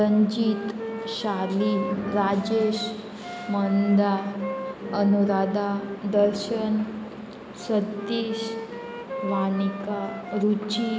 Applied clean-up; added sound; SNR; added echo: none; Wind instrument, woodwind instrument; 11 dB; none.